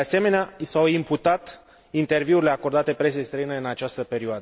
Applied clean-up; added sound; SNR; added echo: none; none; none; none.